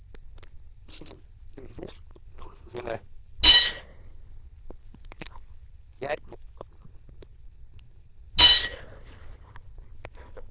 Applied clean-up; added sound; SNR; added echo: neural diffusion model UNIVERSE++.